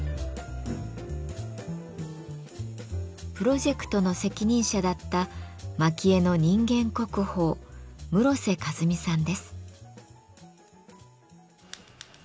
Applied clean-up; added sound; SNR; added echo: none; none; none; none.